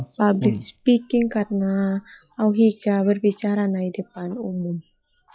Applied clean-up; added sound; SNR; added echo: classical method log-MMSE.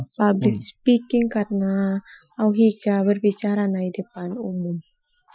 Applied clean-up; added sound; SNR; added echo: classical method Wiener filter.